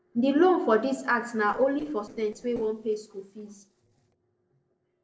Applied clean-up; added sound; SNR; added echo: neural separator model SepFormer DNS4.